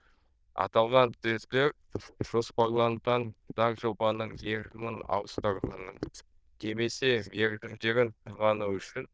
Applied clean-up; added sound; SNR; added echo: neural diffusion model UNIVERSE++.